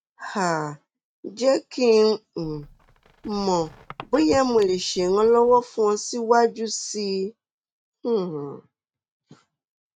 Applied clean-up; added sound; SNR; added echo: neural mask model RNNoise.